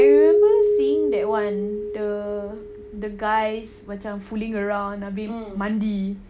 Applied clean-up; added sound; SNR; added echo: none; Keyboard (musical); -4 dB; none.